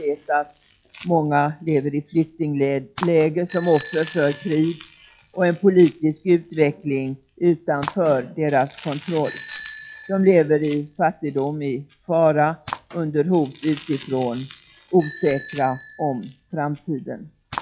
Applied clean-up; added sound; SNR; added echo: classical method log-MMSE.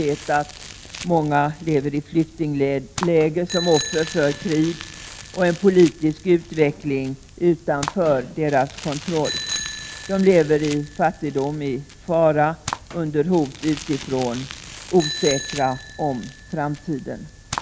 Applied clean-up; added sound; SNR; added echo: none; Bicycle bell + Crumpling, crinkling; 13 dB; none.